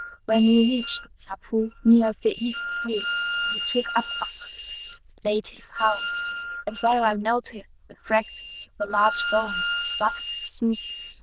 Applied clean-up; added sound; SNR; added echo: neural diffusion model UNIVERSE++.